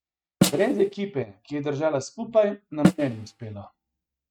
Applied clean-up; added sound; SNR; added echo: neural mask model RNNoise.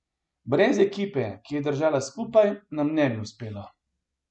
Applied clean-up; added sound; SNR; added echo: none; none; none; none.